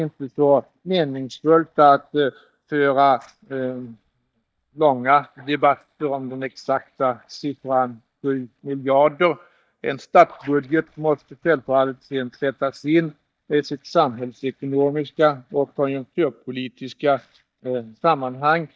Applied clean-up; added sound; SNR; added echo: neural mask model DeepFilterNet 3.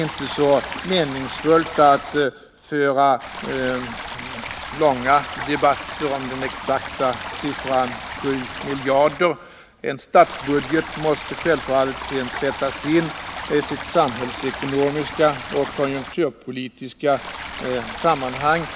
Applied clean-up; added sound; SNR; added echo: none; Stream; 10 dB; none.